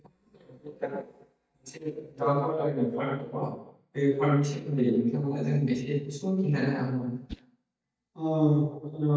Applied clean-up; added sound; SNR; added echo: neural mask model DeepFilterNet 3.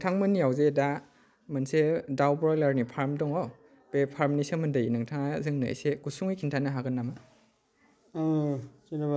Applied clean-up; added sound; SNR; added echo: none; none; none; none.